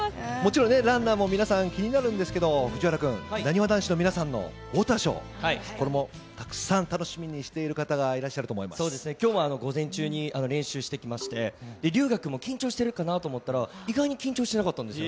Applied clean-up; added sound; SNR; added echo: none; Marimba, xylophone; 17 dB; none.